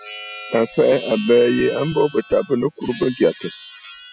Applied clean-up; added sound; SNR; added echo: classical method spectral subtraction.